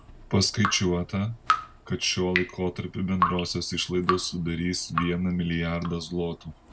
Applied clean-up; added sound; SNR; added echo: none; Drip; 6 dB; none.